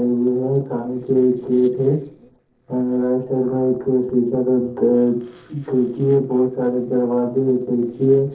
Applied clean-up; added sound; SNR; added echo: neural separator model SepFormer DNS4.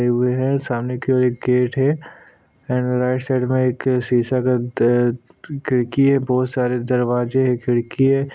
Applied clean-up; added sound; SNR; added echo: none; none; none; none.